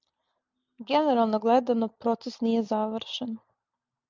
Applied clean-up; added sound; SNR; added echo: none; none; none; none.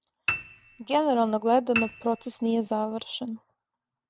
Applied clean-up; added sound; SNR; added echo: none; Piano; 9 dB; none.